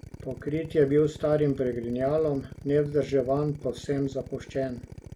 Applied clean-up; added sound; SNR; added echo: none; Drill; 16 dB; none.